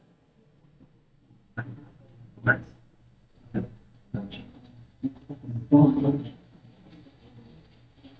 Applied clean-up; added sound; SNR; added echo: neural mask model DeepFilterNet 3.